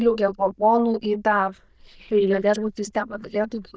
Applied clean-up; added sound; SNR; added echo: neural diffusion model UNIVERSE++.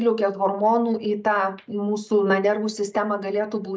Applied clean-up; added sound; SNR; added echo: none; none; none; none.